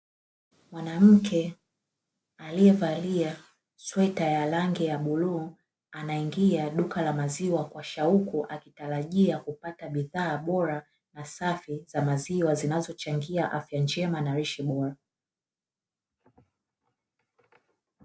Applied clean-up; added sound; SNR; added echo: none; none; none; none.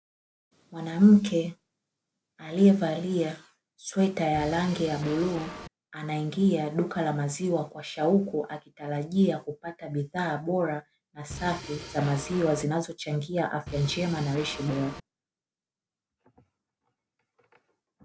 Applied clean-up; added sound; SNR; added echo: none; Drum kit; 12 dB; none.